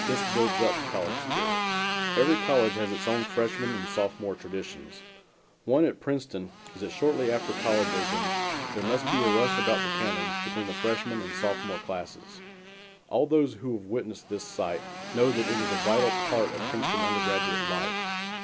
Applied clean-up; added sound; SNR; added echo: none; Motorcycle; 2 dB; none.